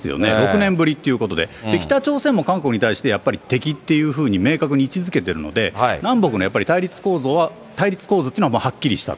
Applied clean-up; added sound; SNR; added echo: none; none; none; none.